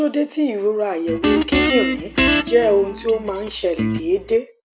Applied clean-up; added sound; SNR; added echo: none; Guitar; 2 dB; none.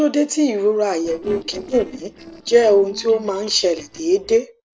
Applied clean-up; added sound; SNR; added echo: neural separator model SepFormer DNS4.